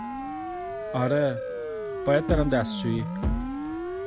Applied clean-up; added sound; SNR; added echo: none; Bass drum + Siren; 2 dB; none.